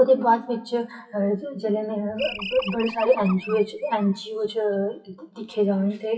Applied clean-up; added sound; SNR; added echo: classical method WPE with log-MMSE.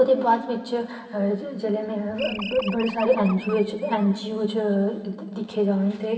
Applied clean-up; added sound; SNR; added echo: none; Animal; 13 dB; reverberation time 2.0 s.